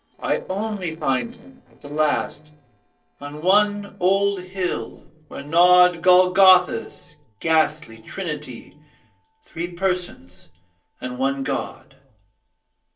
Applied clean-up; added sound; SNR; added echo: neural separator model SepFormer DNS4.